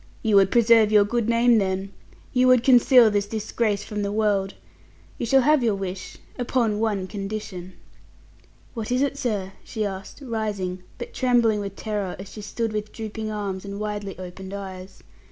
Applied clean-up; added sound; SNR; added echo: none; none; none; none.